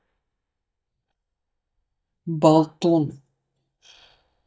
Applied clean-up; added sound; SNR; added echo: neural mask model DeepFilterNet 3.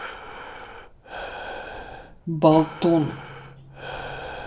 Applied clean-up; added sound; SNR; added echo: none; Breathing; 11 dB; reverberation time 0.9 s.